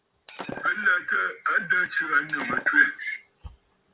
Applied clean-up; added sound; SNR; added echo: none; Shatter; 17 dB; none.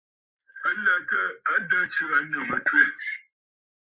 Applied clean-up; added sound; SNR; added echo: neural mask model Resemble Enhance denoiser.